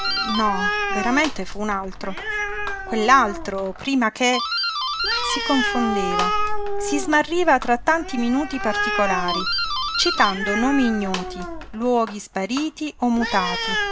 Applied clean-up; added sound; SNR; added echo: none; Animal + Doorbell; 2 dB; none.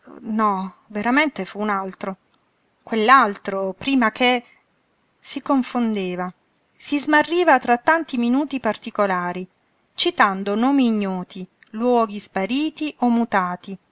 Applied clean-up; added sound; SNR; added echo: none; none; none; none.